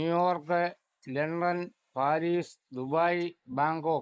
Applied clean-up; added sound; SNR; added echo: neural mask model Resemble Enhance denoiser.